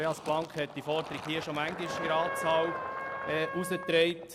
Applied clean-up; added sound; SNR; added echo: none; Trumpet + Fill (with liquid); 7 dB; none.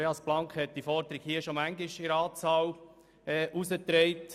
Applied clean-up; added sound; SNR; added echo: none; none; none; none.